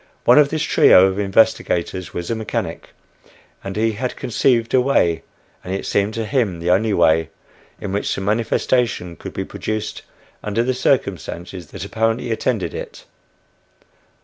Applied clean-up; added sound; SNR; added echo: none; none; none; none.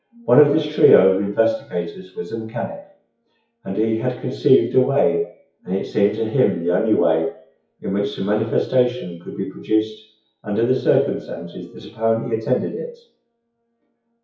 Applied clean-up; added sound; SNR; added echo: classical method WPE with log-MMSE.